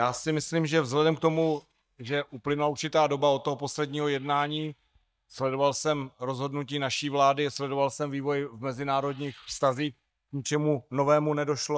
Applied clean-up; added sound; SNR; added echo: neural mask model DeepFilterNet 3.